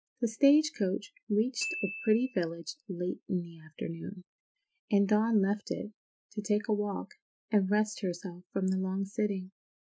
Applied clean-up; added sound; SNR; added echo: classical method spectral subtraction.